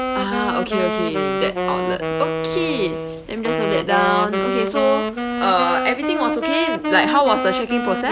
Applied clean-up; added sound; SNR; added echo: none; Wind instrument, woodwind instrument; 1 dB; none.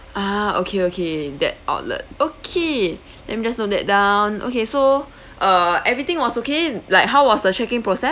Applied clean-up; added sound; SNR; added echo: none; none; none; none.